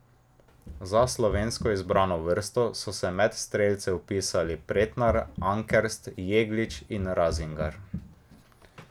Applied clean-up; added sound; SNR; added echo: none; Run; 11 dB; none.